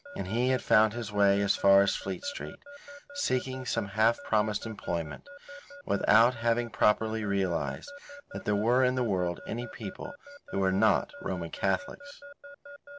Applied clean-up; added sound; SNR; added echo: none; Alarm / Keyboard (musical); 17 dB; none.